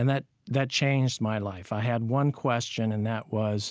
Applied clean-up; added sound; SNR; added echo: none; none; none; none.